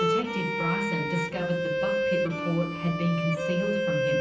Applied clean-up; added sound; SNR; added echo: none; Bowed string instrument; -1 dB; reverberation time 0.6 s.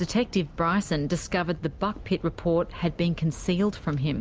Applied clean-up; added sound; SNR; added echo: none; none; none; none.